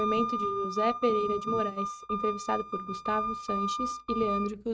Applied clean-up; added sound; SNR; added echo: neural mask model RNNoise.